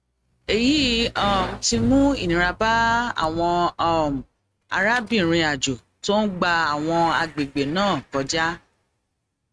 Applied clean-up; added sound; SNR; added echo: neural mask model RNNoise.